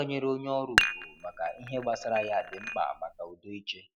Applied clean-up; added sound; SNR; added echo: none; Dishes, pots, and pans; 0 dB; none.